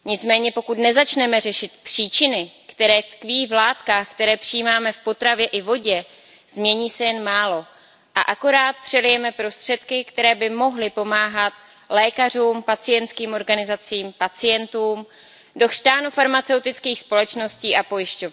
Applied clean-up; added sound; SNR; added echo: none; none; none; none.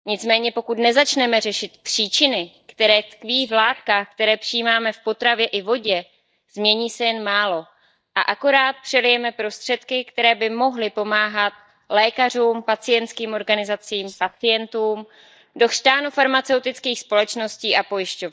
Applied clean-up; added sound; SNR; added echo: neural mask model DeepFilterNet 3.